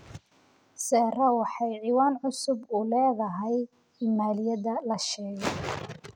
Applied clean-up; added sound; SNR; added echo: none; none; none; none.